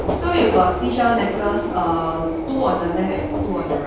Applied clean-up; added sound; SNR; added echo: none; Subway, metro, underground; 3 dB; reverberation time 0.6 s.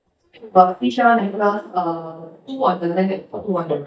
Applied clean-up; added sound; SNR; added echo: neural mask model DeepFilterNet 3.